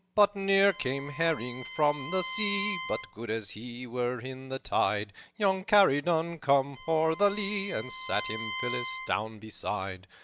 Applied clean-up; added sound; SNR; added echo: none; Bowed string instrument; 11 dB; none.